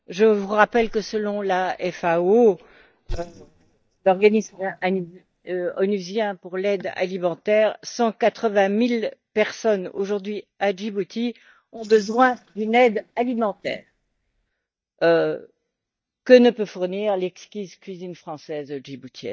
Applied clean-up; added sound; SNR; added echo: neural mask model DeepFilterNet 3.